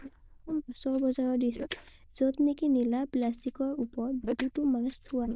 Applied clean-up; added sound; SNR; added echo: neural diffusion model UNIVERSE++.